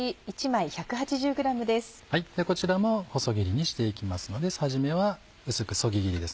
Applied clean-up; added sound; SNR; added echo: none; none; none; none.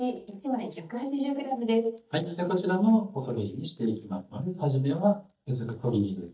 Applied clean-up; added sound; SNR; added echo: neural mask model DeepFilterNet 3.